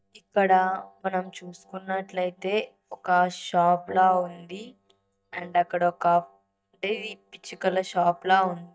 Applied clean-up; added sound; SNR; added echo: neural mask model DeepFilterNet 3.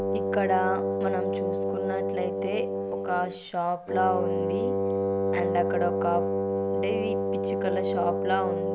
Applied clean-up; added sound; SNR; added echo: none; Wind instrument, woodwind instrument; -3 dB; none.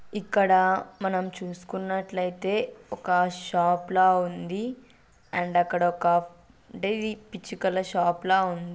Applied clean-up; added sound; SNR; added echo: none; none; none; none.